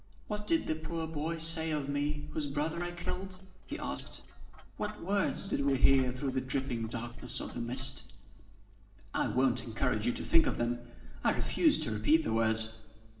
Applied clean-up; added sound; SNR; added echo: neural separator model SepFormer DNS4.